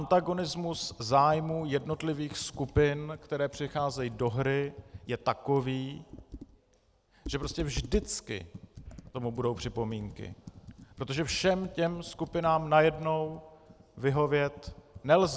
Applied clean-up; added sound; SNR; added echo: none; Computer keyboard; 17 dB; none.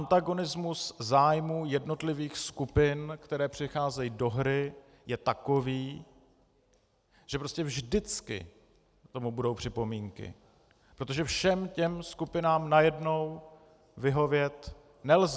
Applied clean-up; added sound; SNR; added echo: none; none; none; none.